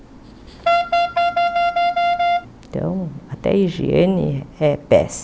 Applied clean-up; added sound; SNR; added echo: none; Wind instrument, woodwind instrument; -4 dB; none.